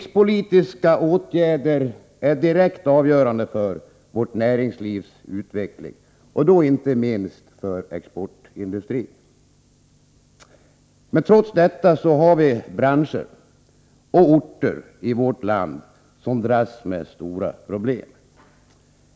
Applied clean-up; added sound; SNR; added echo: none; none; none; none.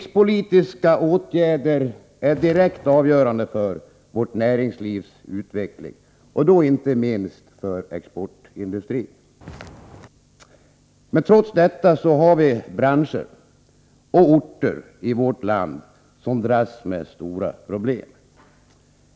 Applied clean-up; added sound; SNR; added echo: none; Walk, footsteps; 19 dB; none.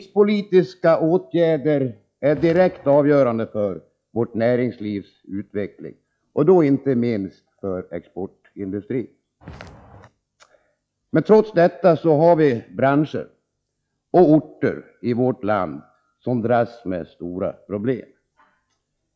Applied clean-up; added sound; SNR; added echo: classical method log-MMSE.